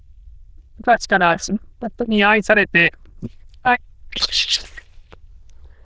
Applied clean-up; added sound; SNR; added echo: neural diffusion model UNIVERSE++.